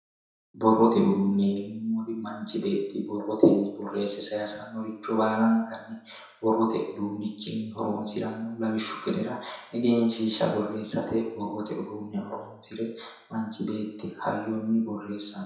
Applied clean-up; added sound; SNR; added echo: none; none; none; reverberation time 0.7 s.